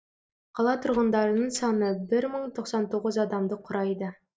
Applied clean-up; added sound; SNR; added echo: neural mask model DeepFilterNet 3.